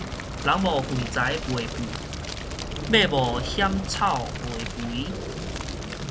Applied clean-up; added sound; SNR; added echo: none; Fire; 5 dB; none.